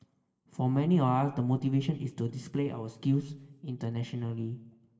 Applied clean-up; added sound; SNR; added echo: none; none; none; reverberation time 0.9 s.